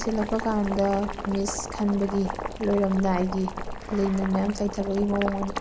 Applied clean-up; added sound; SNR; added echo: none; Boiling; 7 dB; none.